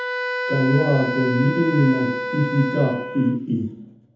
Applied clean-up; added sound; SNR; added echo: none; Wind instrument, woodwind instrument; 6 dB; reverberation time 0.7 s.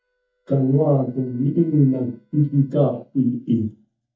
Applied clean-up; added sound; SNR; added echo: neural mask model DeepFilterNet 3.